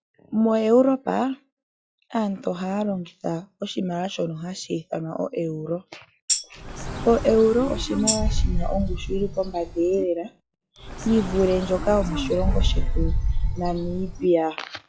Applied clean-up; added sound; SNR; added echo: classical method log-MMSE.